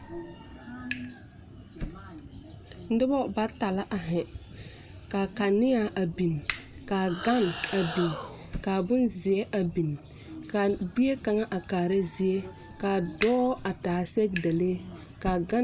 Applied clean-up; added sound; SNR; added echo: none; Animal + Fire; 14 dB; none.